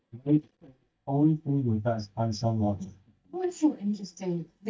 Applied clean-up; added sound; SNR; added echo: neural mask model DeepFilterNet 3.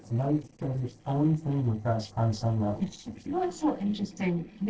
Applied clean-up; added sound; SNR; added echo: neural separator model SepFormer DNS4.